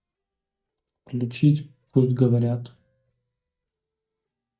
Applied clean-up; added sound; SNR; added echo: neural mask model DeepFilterNet 3.